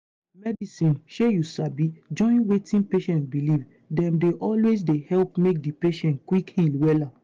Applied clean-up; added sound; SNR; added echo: none; none; none; none.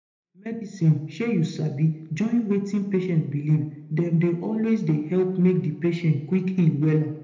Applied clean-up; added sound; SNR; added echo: none; none; none; reverberation time 0.8 s.